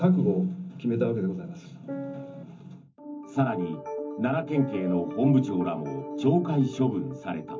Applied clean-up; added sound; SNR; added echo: none; Piano; 9 dB; reverberation time 0.3 s.